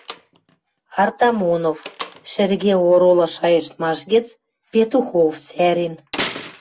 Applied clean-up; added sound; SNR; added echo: none; Slam; 16 dB; none.